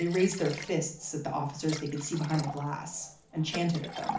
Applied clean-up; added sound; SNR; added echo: none; Liquid; 11 dB; reverberation time 0.4 s.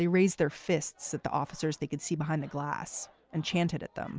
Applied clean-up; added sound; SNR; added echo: none; none; none; none.